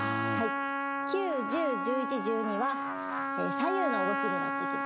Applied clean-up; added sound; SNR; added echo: none; Trumpet; -1 dB; none.